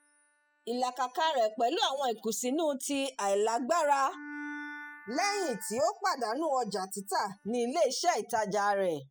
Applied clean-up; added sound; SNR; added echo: classical method spectral subtraction.